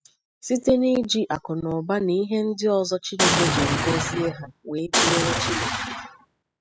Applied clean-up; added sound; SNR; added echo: classical method spectral subtraction.